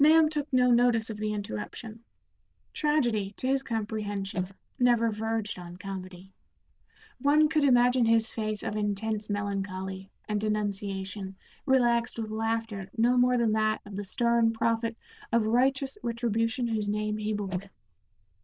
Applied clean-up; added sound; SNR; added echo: neural diffusion model UNIVERSE++.